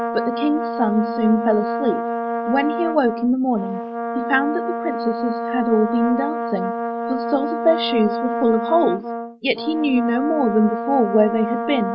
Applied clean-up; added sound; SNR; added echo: none; Brass instrument; 4 dB; none.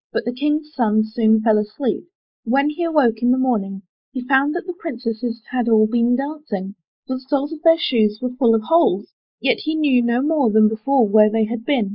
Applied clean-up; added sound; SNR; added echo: neural mask model Resemble Enhance denoiser.